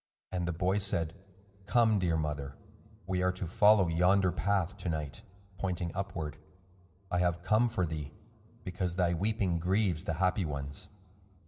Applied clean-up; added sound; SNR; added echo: none; none; none; reverberation time 0.5 s.